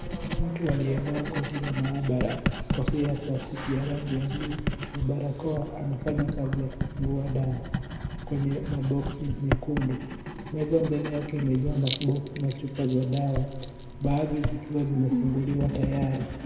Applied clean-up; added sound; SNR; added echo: none; Writing; 3 dB; reverberation time 1.6 s.